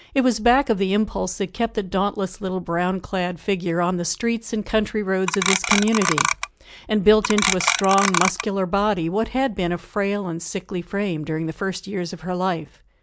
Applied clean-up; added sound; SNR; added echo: none; Clock; 0 dB; none.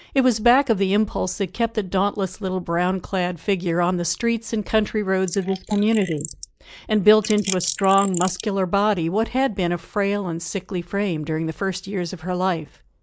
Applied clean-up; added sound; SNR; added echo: neural mask model Resemble Enhance denoiser.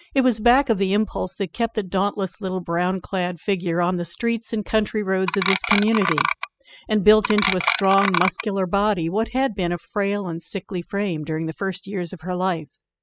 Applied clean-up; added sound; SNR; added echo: classical method spectral subtraction.